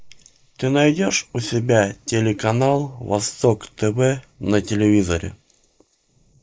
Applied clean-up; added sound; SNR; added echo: neural mask model Resemble Enhance denoiser.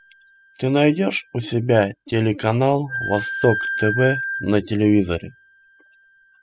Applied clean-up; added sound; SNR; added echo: classical method spectral subtraction.